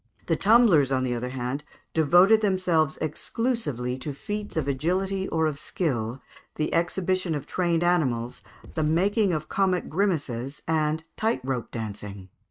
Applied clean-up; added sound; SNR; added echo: neural mask model RNNoise.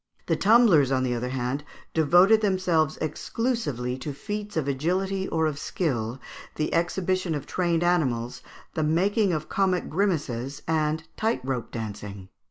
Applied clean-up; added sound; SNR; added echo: none; none; none; none.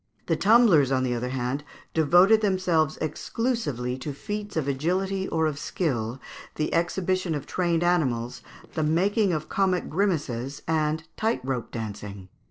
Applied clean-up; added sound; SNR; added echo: neural separator model SepFormer DNS4.